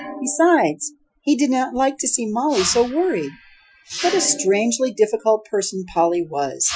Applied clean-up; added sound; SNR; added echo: classical method Wiener filter.